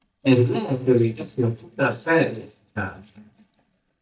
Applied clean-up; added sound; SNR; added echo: neural mask model DeepFilterNet 3.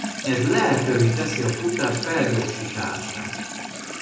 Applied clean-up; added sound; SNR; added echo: none; Sink (filling or washing) / Water tap, faucet; 7 dB; reverberation time 0.8 s.